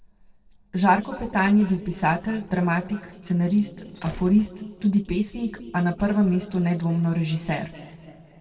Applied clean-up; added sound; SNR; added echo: neural separator model SepFormer DNS4.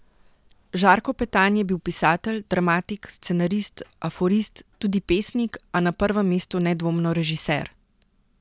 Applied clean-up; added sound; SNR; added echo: none; none; none; none.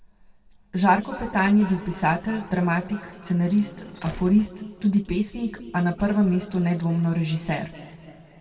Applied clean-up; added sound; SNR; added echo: none; Slam; 17 dB; reverberation time 2.1 s.